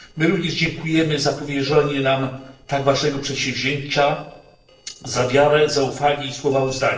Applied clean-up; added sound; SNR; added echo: neural separator model SepFormer DNS4.